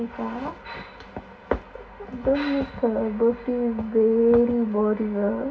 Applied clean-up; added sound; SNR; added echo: none; none; none; reverberation time 0.1 s.